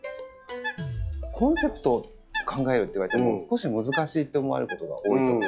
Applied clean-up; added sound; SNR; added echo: classical method log-MMSE.